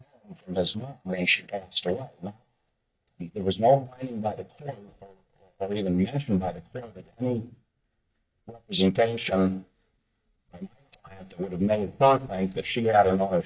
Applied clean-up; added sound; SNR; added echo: neural mask model DeepFilterNet 3.